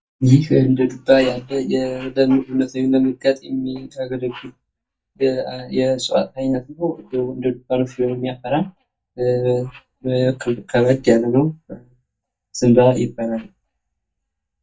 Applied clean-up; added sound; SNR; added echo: neural mask model DeepFilterNet 3.